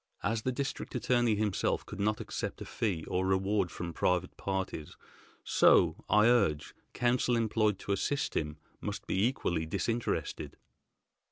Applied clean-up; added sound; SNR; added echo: none; none; none; none.